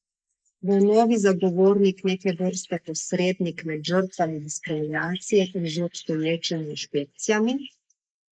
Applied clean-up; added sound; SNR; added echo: neural mask model Resemble Enhance denoiser.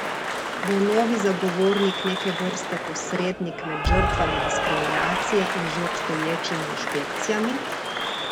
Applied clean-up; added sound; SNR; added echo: none; Applause / Cheering; 0 dB; none.